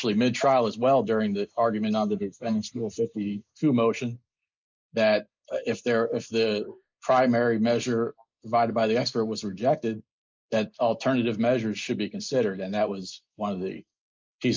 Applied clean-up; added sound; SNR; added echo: neural mask model Resemble Enhance denoiser.